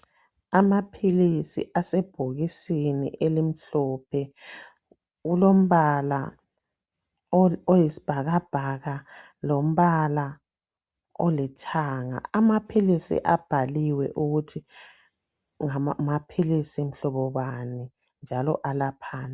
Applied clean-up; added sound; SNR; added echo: none; none; none; none.